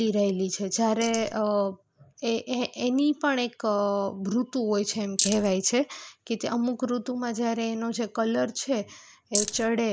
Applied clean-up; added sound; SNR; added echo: neural mask model Resemble Enhance denoiser.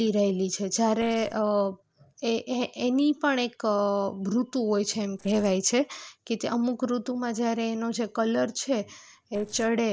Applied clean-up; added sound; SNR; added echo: neural separator model SepFormer DNS4.